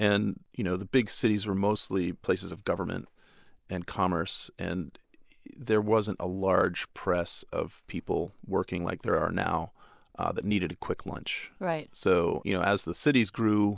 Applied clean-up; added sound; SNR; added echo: none; none; none; none.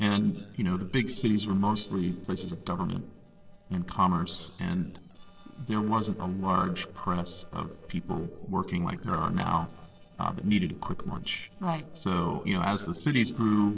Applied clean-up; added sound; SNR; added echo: neural separator model SepFormer DNS4.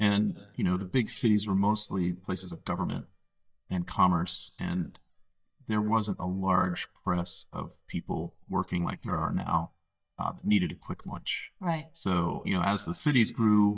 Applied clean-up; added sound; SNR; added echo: neural mask model DeepFilterNet 3.